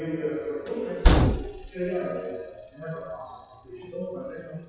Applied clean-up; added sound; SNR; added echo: classical method WPE with log-MMSE.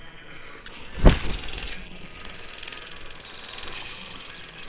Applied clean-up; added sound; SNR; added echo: neural separator model SepFormer WHAMR!.